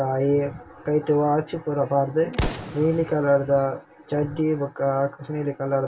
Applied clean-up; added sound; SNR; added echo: none; Explosion; 15 dB; reverberation time 0.1 s.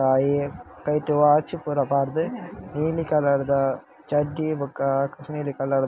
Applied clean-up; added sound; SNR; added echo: none; none; none; none.